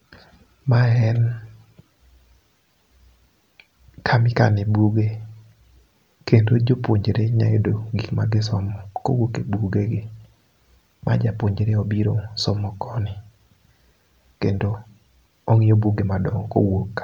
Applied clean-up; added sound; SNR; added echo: none; none; none; none.